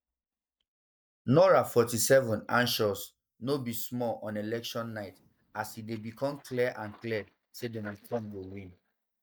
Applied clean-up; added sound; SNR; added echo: neural mask model DeepFilterNet 3.